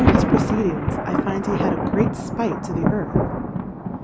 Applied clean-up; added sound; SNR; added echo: none; Thunder; -5 dB; none.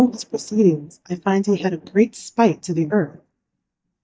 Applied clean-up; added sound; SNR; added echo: neural mask model DeepFilterNet 3.